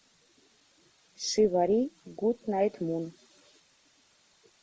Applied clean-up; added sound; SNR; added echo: none; none; none; none.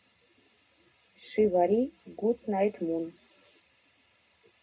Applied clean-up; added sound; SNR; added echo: none; none; none; reverberation time 0.2 s.